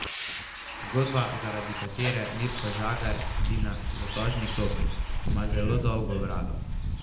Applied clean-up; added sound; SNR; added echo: none; Bus; -1 dB; reverberation time 0.7 s.